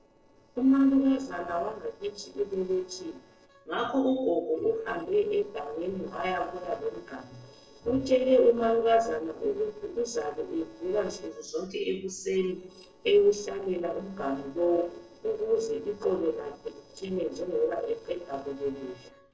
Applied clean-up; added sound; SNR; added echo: neural separator model SepFormer DNS4.